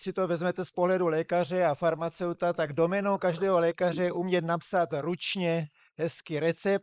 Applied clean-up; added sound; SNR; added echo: neural mask model Resemble Enhance denoiser.